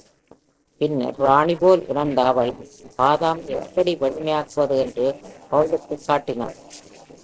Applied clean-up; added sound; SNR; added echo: neural separator model SepFormer DNS4.